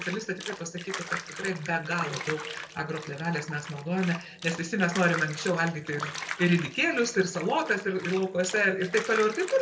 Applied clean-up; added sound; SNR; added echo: none; Bathtub (filling or washing); 11 dB; reverberation time 1.1 s.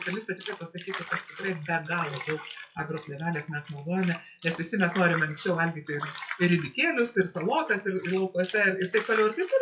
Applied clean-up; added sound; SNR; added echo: classical method WPE with log-MMSE.